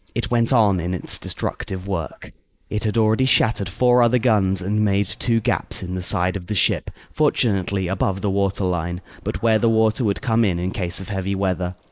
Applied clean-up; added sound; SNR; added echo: neural mask model Resemble Enhance denoiser.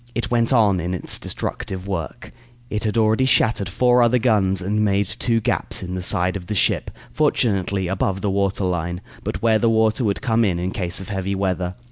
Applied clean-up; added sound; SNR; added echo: none; none; none; none.